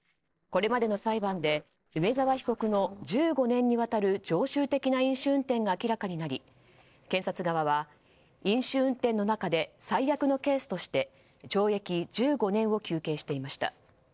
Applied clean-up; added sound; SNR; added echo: neural separator model SepFormer DNS4.